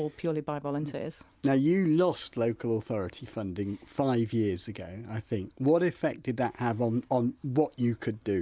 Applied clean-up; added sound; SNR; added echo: none; none; none; none.